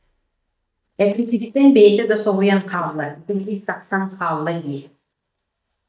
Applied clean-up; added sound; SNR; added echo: neural mask model DeepFilterNet 3.